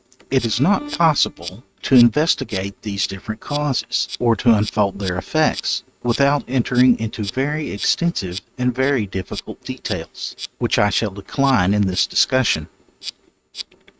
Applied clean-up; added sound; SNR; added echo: neural mask model RNNoise.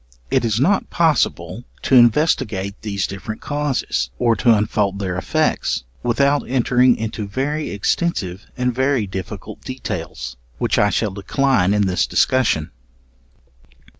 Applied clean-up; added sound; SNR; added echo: none; none; none; none.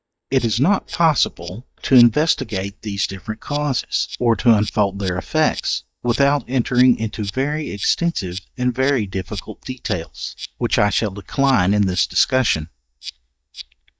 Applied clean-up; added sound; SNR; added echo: neural mask model DeepFilterNet 3.